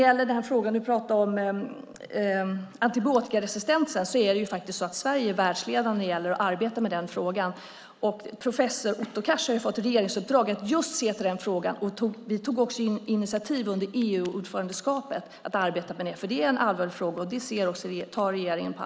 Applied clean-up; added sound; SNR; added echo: none; none; none; none.